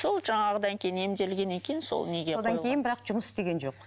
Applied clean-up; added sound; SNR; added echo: none; none; none; none.